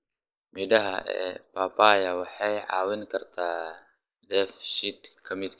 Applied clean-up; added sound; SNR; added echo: neural mask model Resemble Enhance denoiser.